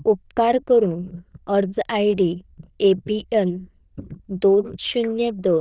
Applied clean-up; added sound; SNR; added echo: neural diffusion model UNIVERSE++.